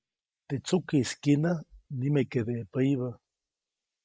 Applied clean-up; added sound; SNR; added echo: neural mask model Resemble Enhance denoiser.